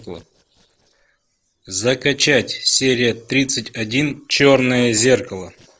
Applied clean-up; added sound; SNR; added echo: neural separator model SepFormer DNS4.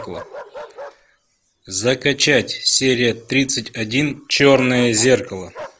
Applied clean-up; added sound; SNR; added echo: none; Bark; 20 dB; none.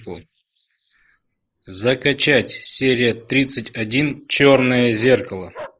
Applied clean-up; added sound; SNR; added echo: neural mask model Resemble Enhance denoiser.